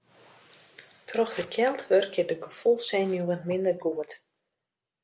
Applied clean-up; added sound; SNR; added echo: none; none; none; none.